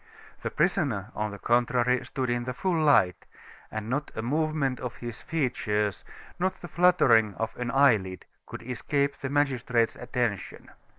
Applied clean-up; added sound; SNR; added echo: neural mask model Resemble Enhance denoiser.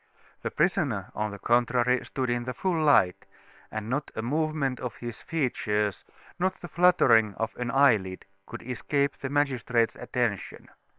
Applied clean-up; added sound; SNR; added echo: neural separator model SepFormer WHAM!.